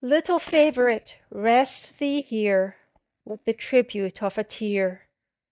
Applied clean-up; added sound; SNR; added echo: neural mask model DeepFilterNet 3.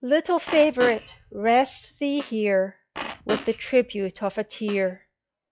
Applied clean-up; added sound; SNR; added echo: classical method log-MMSE.